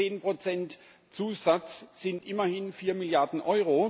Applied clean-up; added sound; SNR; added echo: none; none; none; none.